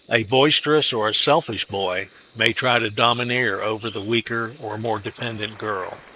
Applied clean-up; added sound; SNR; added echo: neural mask model Resemble Enhance denoiser.